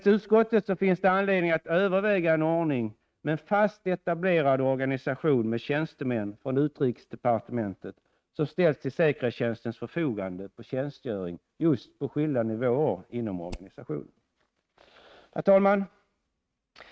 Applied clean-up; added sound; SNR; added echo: neural mask model RNNoise.